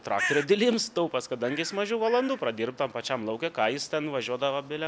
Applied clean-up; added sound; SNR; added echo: none; Bird; 12 dB; none.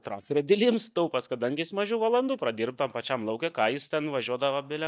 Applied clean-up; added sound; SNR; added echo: neural mask model DeepFilterNet 3.